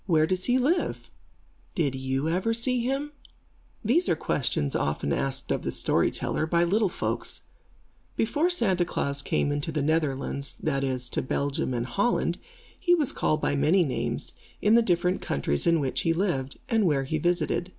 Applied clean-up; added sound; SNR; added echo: none; none; none; none.